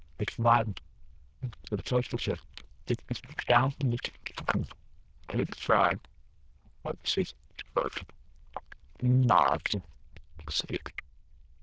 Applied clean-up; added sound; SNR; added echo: neural diffusion model UNIVERSE++.